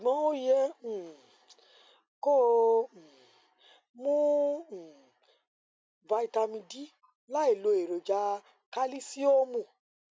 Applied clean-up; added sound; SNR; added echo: none; none; none; none.